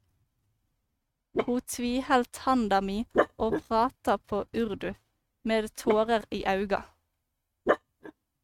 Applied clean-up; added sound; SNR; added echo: neural mask model RNNoise.